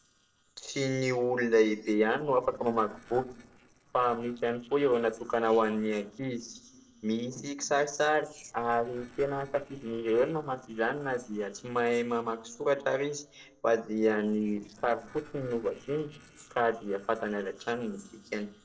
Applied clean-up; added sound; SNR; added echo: neural separator model SepFormer DNS4.